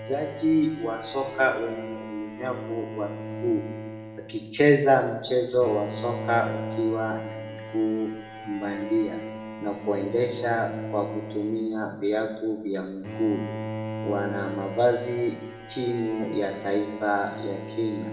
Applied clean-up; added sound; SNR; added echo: none; Bowed string instrument; 10 dB; reverberation time 0.8 s.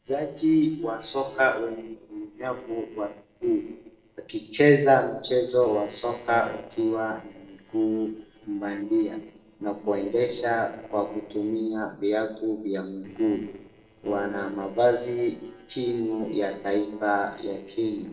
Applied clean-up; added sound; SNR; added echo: neural separator model SepFormer DNS4.